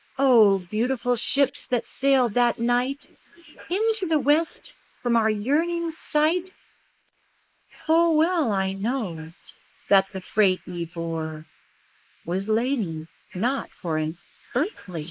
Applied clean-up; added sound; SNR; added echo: neural mask model Resemble Enhance denoiser.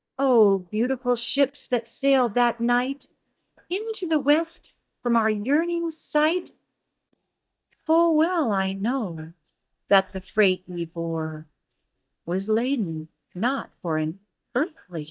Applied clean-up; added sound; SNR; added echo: neural mask model DeepFilterNet 3.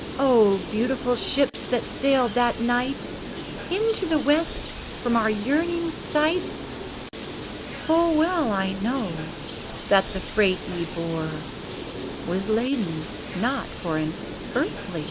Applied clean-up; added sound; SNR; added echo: none; Bird; 9 dB; none.